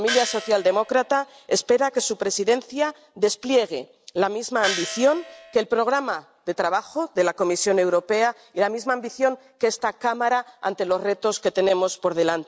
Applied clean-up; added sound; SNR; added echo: none; Gong; 8 dB; none.